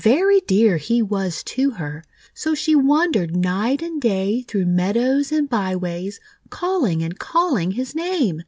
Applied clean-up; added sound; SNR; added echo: none; none; none; none.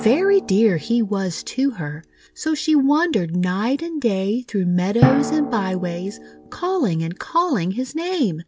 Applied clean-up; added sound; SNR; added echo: none; Drum; 10 dB; none.